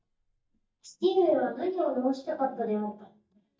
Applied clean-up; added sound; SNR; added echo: neural mask model DeepFilterNet 3.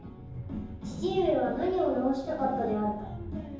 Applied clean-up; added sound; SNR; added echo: none; Train; 14 dB; reverberation time 0.9 s.